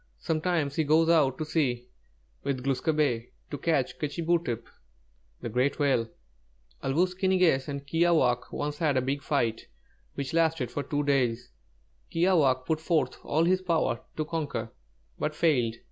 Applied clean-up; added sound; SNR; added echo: none; none; none; none.